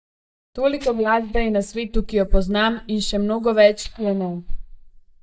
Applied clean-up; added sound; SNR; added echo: neural mask model DeepFilterNet 3.